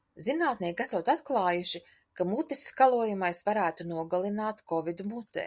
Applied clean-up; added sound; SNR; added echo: none; none; none; none.